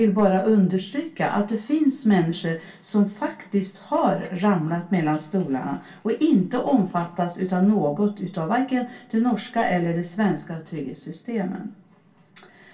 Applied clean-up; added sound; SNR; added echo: none; none; none; reverberation time 0.2 s.